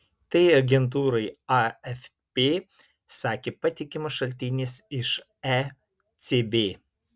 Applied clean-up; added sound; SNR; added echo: none; none; none; none.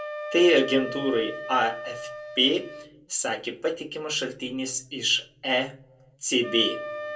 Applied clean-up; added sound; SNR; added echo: none; Wind instrument, woodwind instrument; 12 dB; reverberation time 0.2 s.